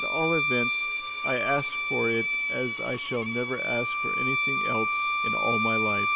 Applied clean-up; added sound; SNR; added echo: none; Bowed string instrument; -4 dB; none.